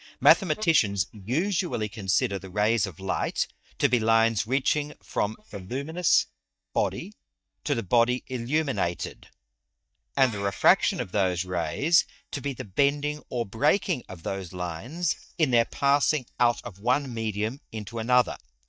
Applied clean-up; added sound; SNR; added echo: neural mask model DeepFilterNet 3.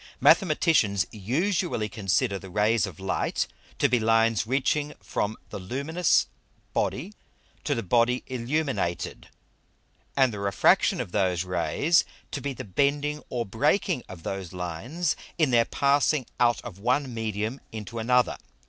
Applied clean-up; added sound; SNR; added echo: none; none; none; none.